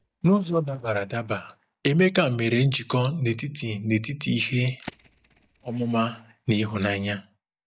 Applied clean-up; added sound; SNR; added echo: neural mask model DeepFilterNet 3.